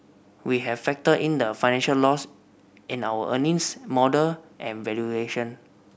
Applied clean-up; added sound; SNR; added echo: none; none; none; none.